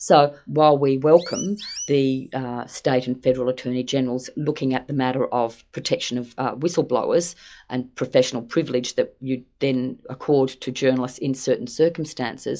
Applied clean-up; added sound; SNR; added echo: classical method log-MMSE.